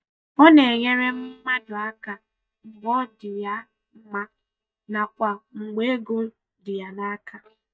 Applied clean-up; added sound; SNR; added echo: neural mask model DeepFilterNet 3.